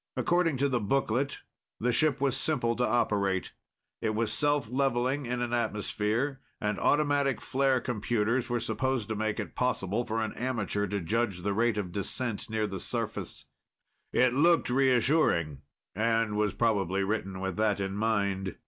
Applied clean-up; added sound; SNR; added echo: none; none; none; none.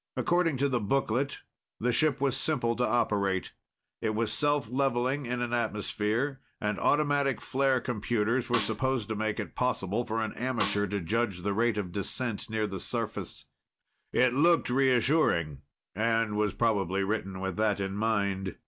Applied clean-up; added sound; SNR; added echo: none; Snare drum; 7 dB; none.